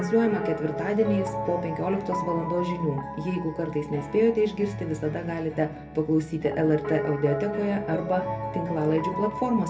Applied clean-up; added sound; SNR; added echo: none; Piano; 8 dB; reverberation time 0.3 s.